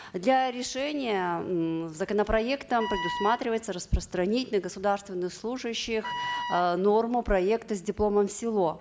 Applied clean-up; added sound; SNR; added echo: none; Wind instrument, woodwind instrument; 8 dB; none.